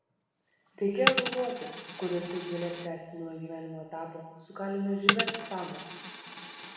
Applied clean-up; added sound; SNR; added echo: none; Coin (dropping); -1 dB; reverberation time 1.1 s.